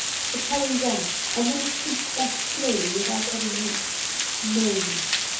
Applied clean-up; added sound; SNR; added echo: none; Water; -2 dB; reverberation time 0.5 s.